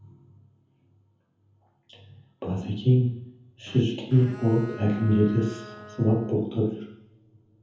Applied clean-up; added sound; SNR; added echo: none; Bowed string instrument; 19 dB; reverberation time 0.7 s.